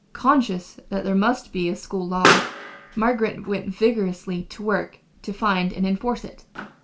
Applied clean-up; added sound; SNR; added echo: none; Explosion; 5 dB; reverberation time 0.3 s.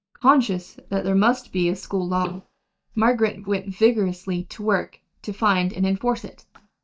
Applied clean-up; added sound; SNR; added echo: neural mask model DeepFilterNet 3.